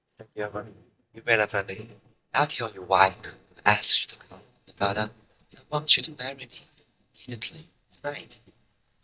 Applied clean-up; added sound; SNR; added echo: neural mask model DeepFilterNet 3.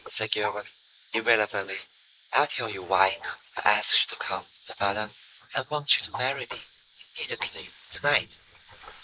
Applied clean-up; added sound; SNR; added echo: neural mask model Resemble Enhance denoiser.